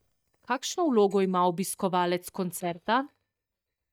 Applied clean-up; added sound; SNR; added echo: neural mask model DeepFilterNet 3.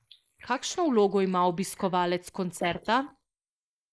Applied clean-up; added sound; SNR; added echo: neural mask model Resemble Enhance denoiser.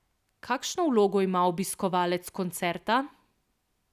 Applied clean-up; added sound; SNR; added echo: none; none; none; none.